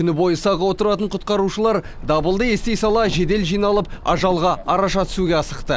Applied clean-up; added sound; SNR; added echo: none; none; none; none.